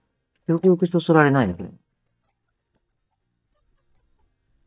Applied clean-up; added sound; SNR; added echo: neural mask model DeepFilterNet 3.